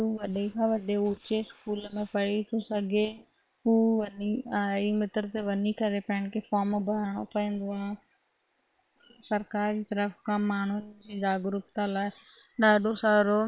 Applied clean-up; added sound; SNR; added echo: neural separator model SepFormer WHAM!.